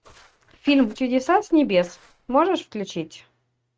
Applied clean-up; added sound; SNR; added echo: neural mask model RNNoise.